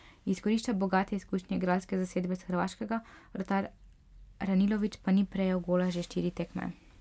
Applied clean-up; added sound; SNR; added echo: none; none; none; none.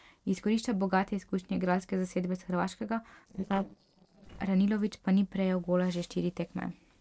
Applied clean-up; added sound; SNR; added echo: neural separator model SepFormer DNS4.